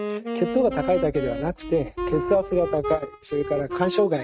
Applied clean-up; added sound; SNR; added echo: neural mask model RNNoise.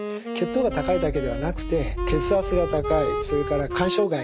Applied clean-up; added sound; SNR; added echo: none; Thunder / Wind + Wind instrument, woodwind instrument; 3 dB; none.